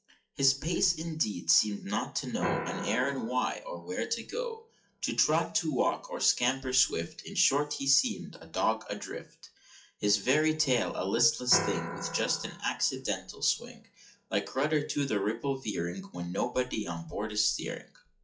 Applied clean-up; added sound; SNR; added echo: classical method WPE with log-MMSE.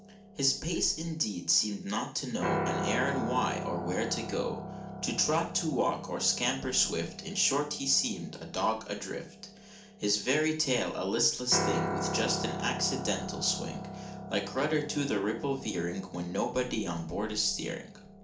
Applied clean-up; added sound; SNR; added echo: none; Piano; 7 dB; reverberation time 0.4 s.